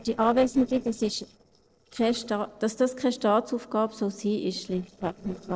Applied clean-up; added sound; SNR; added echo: neural separator model SepFormer DNS4.